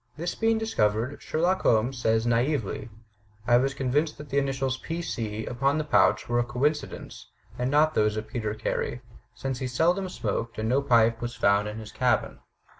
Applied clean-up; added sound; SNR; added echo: none; none; none; none.